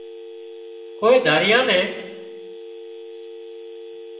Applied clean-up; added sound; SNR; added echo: none; Telephone; 14 dB; reverberation time 1.0 s.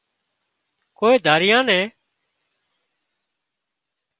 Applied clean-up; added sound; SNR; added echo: none; none; none; none.